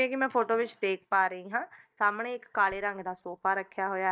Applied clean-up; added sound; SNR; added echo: neural mask model DeepFilterNet 3.